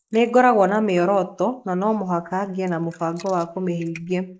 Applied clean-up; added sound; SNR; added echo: neural mask model Resemble Enhance denoiser.